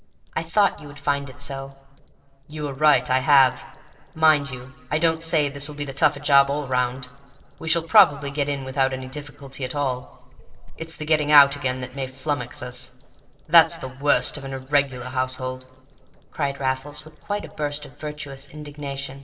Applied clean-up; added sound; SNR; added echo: neural separator model SepFormer DNS4.